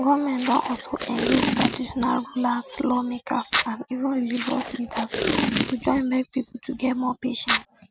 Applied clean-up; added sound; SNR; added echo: none; Packing tape, duct tape; 2 dB; none.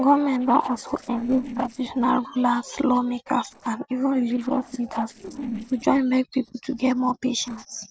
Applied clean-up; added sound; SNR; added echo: neural separator model SepFormer DNS4.